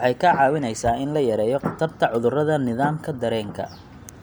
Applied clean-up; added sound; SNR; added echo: none; none; none; none.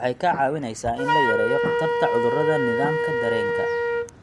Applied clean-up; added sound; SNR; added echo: none; Wind instrument, woodwind instrument; -2 dB; none.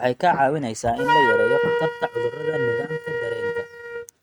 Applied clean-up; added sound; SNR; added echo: neural mask model RNNoise.